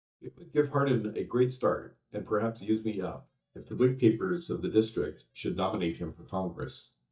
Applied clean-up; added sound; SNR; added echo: neural mask model DeepFilterNet 3.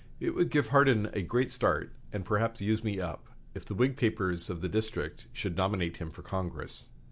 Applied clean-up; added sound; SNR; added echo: none; none; none; none.